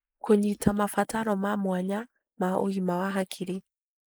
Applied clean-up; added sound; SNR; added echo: neural mask model Resemble Enhance denoiser.